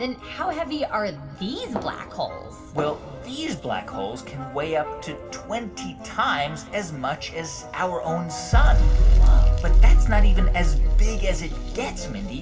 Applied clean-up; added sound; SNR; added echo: none; Fireworks; 16 dB; reverberation time 2.0 s.